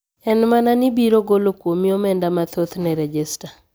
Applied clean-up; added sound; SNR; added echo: none; none; none; none.